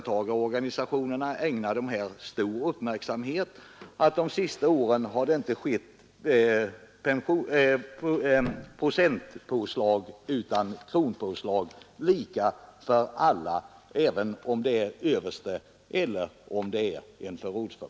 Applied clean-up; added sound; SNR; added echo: none; Thump, thud; 14 dB; none.